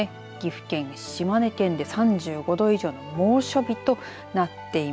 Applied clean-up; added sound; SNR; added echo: none; none; none; none.